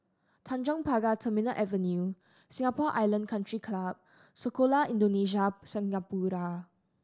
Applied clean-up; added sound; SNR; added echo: none; none; none; none.